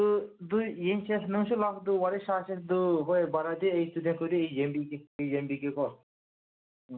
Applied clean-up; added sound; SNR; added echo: none; none; none; none.